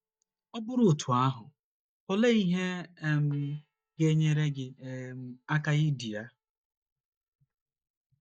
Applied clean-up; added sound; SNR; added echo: neural mask model DeepFilterNet 3.